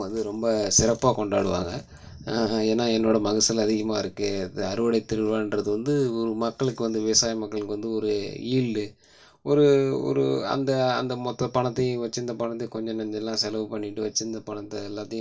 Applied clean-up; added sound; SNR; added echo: none; none; none; reverberation time 0.2 s.